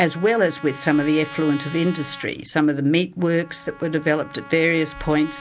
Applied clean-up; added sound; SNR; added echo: none; Trumpet; 18 dB; none.